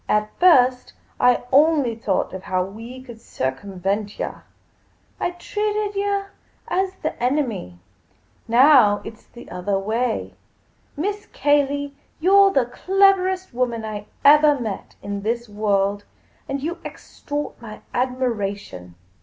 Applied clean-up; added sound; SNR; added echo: none; none; none; none.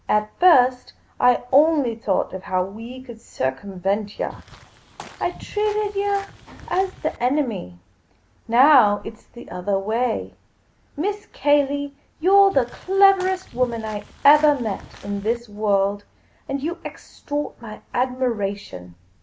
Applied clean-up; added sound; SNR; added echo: none; Walk, footsteps / Bird vocalization, bird call, bird song; 19 dB; none.